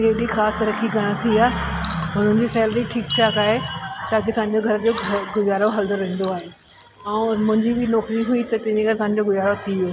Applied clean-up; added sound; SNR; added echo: none; Chewing, mastication; 16 dB; none.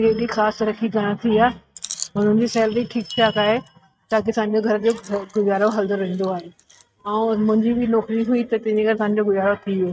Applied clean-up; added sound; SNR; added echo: neural mask model RNNoise.